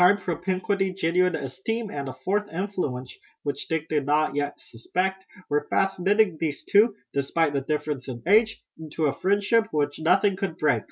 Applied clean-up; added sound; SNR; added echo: none; none; none; none.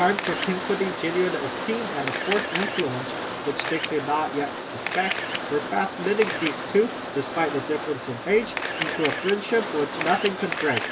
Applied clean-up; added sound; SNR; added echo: none; Rain + Camera; 4 dB; none.